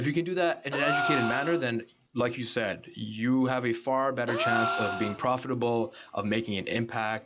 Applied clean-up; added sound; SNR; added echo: none; Gasp; 4 dB; none.